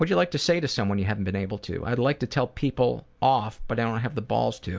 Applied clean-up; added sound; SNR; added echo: none; none; none; none.